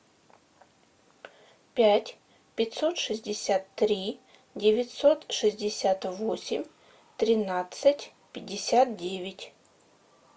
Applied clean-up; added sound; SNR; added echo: none; none; none; none.